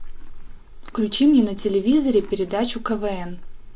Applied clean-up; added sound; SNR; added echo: none; Livestock, farm animals, working animals; 11 dB; reverberation time 0.2 s.